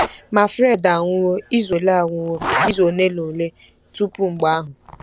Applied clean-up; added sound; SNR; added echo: none; Zipper (clothing); 10 dB; none.